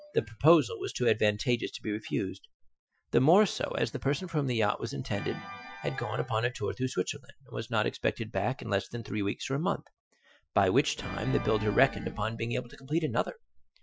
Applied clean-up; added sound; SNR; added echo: classical method Wiener filter.